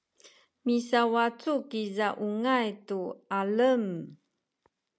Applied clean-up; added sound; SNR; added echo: none; none; none; none.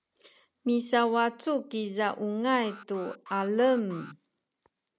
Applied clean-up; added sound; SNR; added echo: none; Alarm; 19 dB; none.